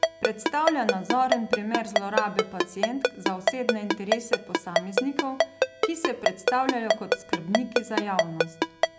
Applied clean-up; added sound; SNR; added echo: none; Ringtone; -3 dB; none.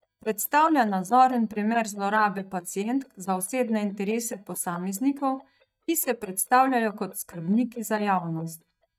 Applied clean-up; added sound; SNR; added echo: neural mask model DeepFilterNet 3.